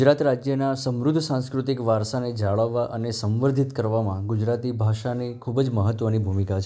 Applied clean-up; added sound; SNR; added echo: none; none; none; none.